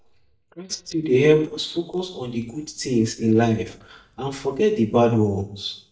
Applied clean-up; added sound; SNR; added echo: neural mask model DeepFilterNet 3.